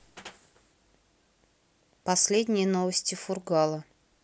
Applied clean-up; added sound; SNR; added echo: none; none; none; none.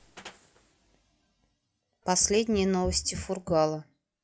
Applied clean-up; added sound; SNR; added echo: classical method log-MMSE.